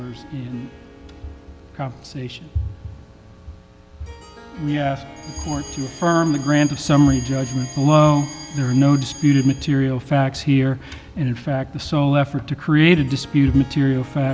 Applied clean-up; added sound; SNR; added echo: none; Harp + Alarm; 20 dB; none.